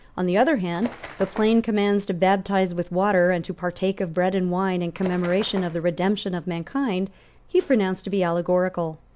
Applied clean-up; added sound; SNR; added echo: none; Bird; 15 dB; none.